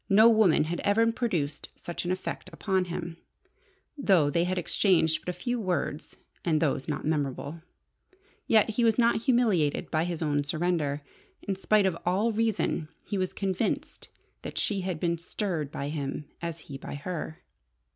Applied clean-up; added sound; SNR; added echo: none; none; none; none.